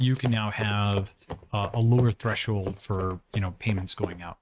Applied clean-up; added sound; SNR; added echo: neural mask model RNNoise.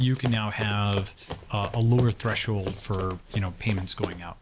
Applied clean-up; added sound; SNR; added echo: none; Run; 11 dB; none.